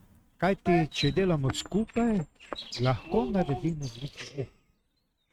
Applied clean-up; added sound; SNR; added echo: neural mask model RNNoise.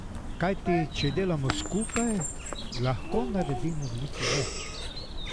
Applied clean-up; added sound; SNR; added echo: none; Bird vocalization, bird call, bird song; 2 dB; none.